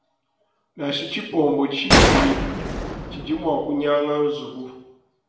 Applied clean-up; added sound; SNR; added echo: none; Gunshot, gunfire; -3 dB; reverberation time 0.8 s.